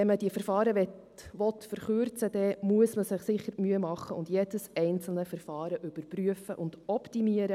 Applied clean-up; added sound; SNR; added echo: none; none; none; none.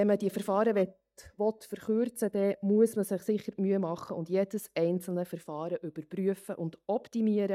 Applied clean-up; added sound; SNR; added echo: neural mask model DeepFilterNet 3.